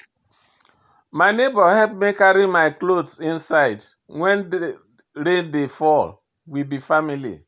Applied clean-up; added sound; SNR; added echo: none; none; none; none.